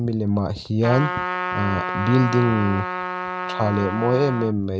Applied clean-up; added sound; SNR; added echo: none; Trumpet; 6 dB; none.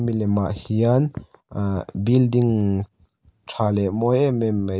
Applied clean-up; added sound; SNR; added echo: none; none; none; none.